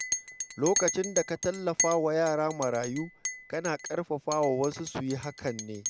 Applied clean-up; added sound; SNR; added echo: none; Chink, clink; 6 dB; none.